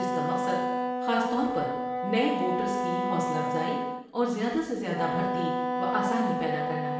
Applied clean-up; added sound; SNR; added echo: none; Wind instrument, woodwind instrument; 0 dB; reverberation time 0.9 s.